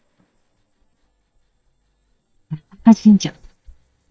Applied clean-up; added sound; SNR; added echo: neural mask model DeepFilterNet 3.